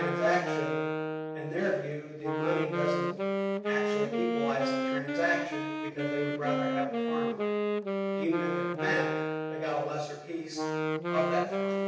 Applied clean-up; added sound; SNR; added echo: none; Wind instrument, woodwind instrument; -2 dB; reverberation time 0.9 s.